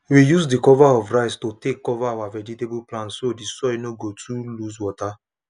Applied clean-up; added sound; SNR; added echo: none; none; none; none.